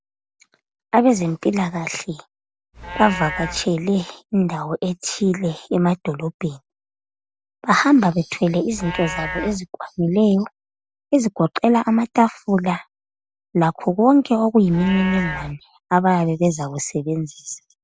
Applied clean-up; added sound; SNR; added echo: none; Livestock, farm animals, working animals; 17 dB; none.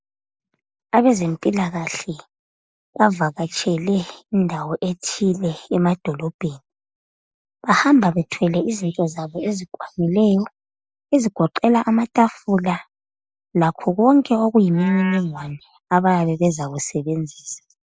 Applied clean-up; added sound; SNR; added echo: neural mask model Resemble Enhance denoiser.